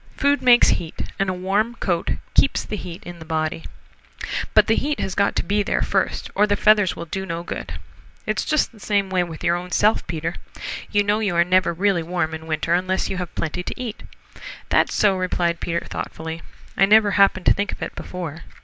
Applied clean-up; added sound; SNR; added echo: none; none; none; none.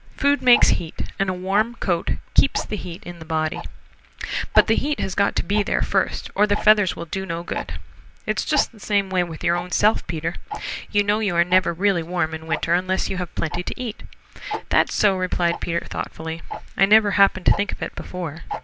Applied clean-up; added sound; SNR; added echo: none; Tick-tock; 16 dB; none.